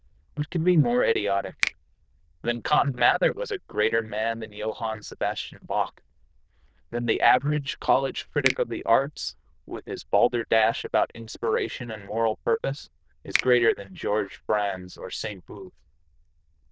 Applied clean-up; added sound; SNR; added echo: neural diffusion model UNIVERSE++.